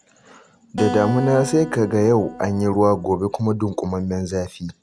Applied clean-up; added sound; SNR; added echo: none; Acoustic guitar; 12 dB; none.